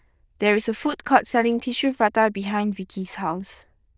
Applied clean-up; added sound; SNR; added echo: neural diffusion model UNIVERSE++.